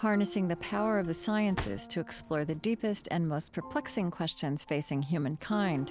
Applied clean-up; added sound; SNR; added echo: none; Drawer open or close; 17 dB; none.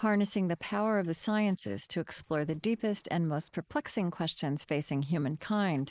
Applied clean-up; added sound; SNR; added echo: neural mask model Resemble Enhance denoiser.